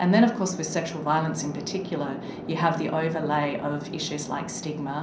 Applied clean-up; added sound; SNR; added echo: none; Chatter / Traffic noise, roadway noise / Train; 11 dB; reverberation time 0.6 s.